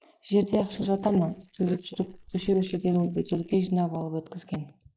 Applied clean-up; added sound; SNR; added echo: neural mask model Resemble Enhance denoiser.